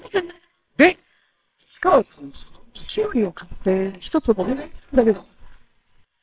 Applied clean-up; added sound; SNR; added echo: neural separator model SepFormer WHAMR!.